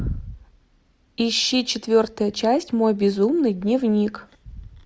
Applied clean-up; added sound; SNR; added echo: none; none; none; none.